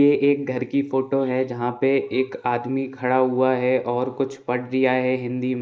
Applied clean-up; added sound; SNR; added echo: neural mask model Resemble Enhance denoiser.